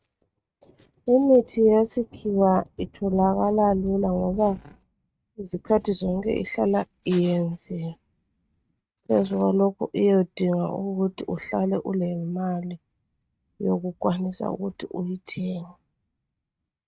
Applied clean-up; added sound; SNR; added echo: neural mask model RNNoise.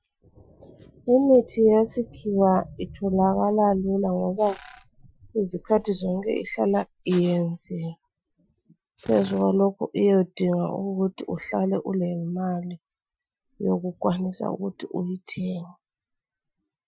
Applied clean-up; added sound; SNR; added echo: classical method Wiener filter.